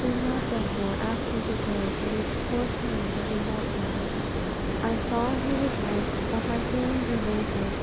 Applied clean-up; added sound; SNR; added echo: none; Water; -2 dB; none.